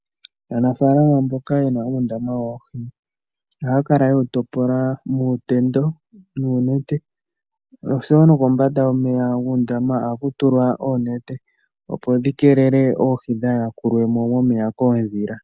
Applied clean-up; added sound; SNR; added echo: none; none; none; none.